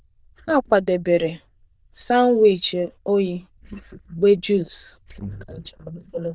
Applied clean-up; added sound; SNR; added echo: neural diffusion model UNIVERSE++.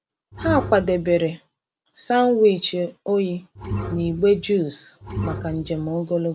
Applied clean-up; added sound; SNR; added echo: none; Bowed string instrument; 8 dB; none.